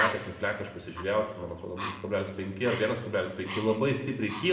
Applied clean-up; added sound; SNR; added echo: none; Bird; 9 dB; reverberation time 0.9 s.